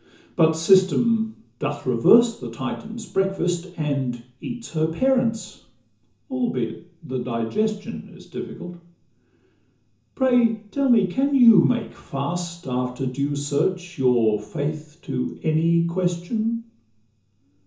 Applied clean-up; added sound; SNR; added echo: none; none; none; reverberation time 0.6 s.